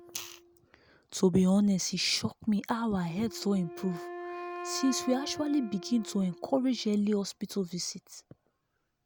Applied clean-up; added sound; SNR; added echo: none; Wind instrument, woodwind instrument; 15 dB; none.